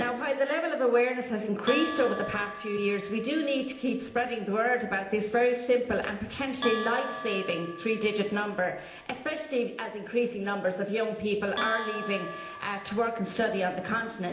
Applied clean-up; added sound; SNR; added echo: none; Bell; 12 dB; reverberation time 0.8 s.